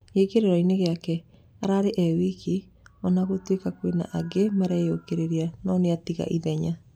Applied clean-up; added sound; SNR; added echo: none; none; none; none.